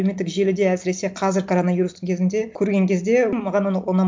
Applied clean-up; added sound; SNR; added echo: none; none; none; none.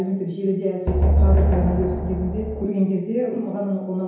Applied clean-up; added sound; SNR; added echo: none; Drum; -4 dB; reverberation time 1.0 s.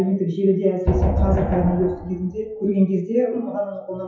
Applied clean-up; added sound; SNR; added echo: classical method WPE with log-MMSE.